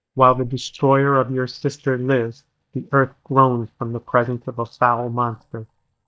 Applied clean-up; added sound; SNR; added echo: neural mask model DeepFilterNet 3.